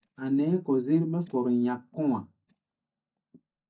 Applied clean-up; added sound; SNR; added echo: neural mask model DeepFilterNet 3.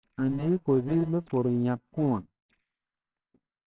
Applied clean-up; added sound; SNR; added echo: neural separator model SepFormer WHAMR!.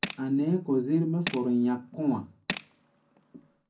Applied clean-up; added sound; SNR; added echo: none; Tools; 12 dB; reverberation time 0.4 s.